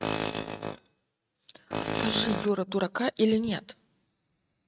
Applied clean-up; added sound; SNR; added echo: neural mask model RNNoise.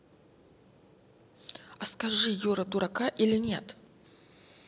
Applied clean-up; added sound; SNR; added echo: none; none; none; none.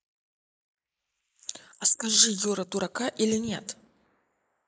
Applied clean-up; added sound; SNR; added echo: neural mask model Resemble Enhance denoiser.